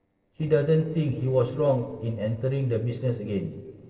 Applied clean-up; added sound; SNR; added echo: neural separator model SepFormer DNS4.